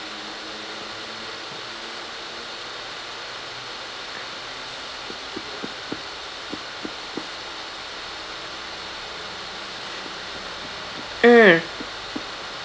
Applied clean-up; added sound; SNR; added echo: none; none; none; none.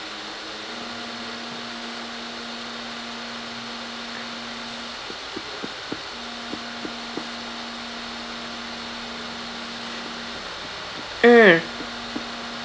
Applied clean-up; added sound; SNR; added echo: none; Wind instrument, woodwind instrument; 15 dB; none.